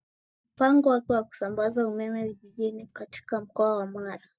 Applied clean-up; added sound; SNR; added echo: neural mask model DeepFilterNet 3.